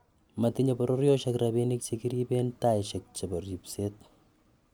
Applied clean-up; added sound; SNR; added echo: none; none; none; none.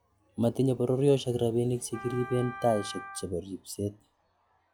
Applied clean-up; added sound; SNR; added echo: classical method log-MMSE.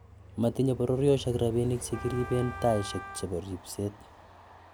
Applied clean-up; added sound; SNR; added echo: none; Train + Wind instrument, woodwind instrument; 13 dB; none.